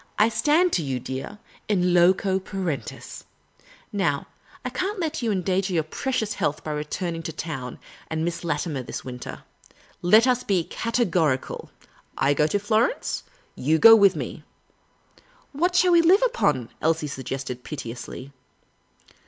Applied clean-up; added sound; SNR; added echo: none; none; none; none.